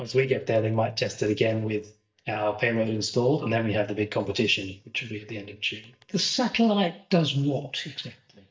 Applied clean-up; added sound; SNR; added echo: neural mask model DeepFilterNet 3.